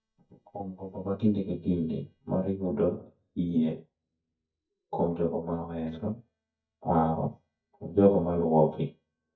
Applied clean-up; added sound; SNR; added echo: neural mask model DeepFilterNet 3.